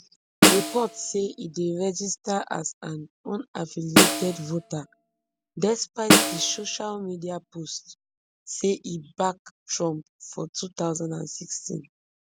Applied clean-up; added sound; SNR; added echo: none; Snare drum; -5 dB; none.